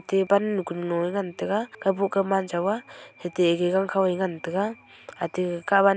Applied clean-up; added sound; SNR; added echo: none; none; none; none.